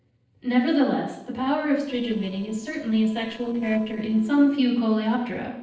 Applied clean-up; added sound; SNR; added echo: neural separator model SepFormer DNS4.